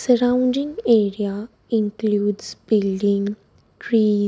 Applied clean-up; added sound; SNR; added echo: none; none; none; none.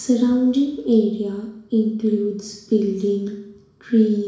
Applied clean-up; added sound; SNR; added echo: none; none; none; reverberation time 0.7 s.